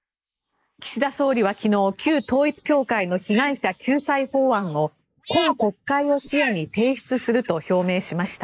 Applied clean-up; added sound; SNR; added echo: neural mask model Resemble Enhance denoiser.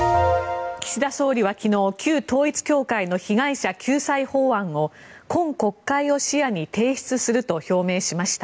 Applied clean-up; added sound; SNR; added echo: none; none; none; none.